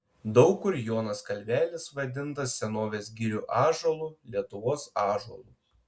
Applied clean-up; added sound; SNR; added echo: none; none; none; none.